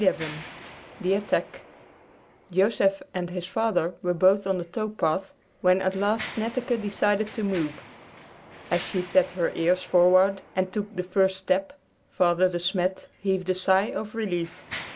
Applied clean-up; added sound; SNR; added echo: none; Mechanisms; 19 dB; none.